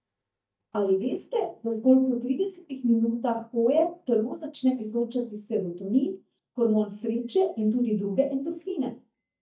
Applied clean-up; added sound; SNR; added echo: neural mask model DeepFilterNet 3.